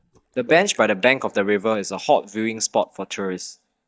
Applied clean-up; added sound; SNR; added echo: neural mask model DeepFilterNet 3.